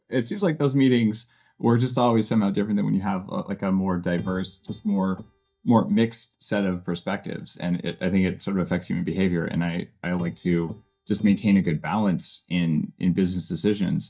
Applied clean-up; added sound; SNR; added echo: neural mask model DeepFilterNet 3.